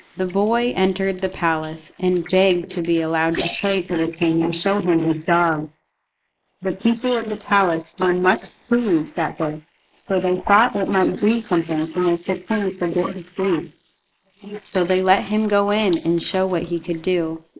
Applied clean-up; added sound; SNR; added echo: neural mask model Resemble Enhance denoiser.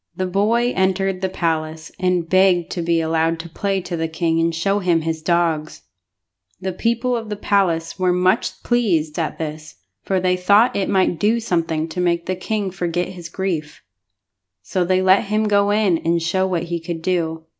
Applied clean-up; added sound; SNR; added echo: none; none; none; none.